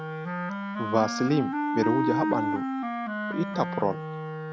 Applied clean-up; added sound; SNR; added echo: none; Wind instrument, woodwind instrument; 0 dB; none.